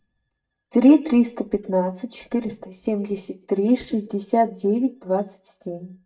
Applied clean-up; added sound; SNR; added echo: neural mask model DeepFilterNet 3.